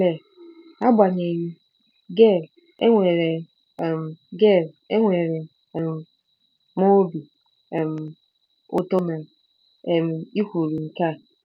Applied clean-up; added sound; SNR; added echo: none; none; none; none.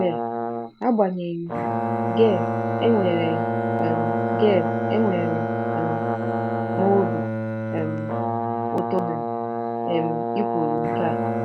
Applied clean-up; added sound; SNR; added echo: none; Bowed string instrument + Brass instrument; -1 dB; none.